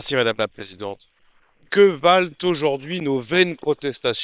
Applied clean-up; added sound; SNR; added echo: neural separator model SepFormer WHAM!.